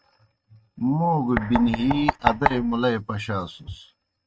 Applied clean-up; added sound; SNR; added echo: neural mask model RNNoise.